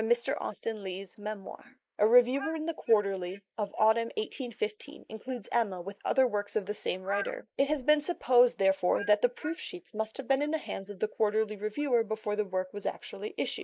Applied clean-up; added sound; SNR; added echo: neural mask model Resemble Enhance denoiser.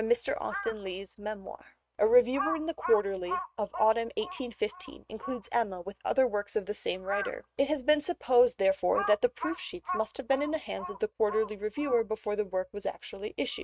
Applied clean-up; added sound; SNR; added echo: neural mask model RNNoise.